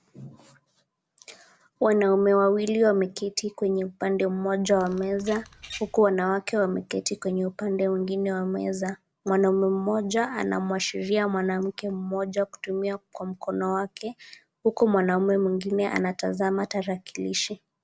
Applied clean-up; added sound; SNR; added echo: none; Bird vocalization, bird call, bird song; 18 dB; none.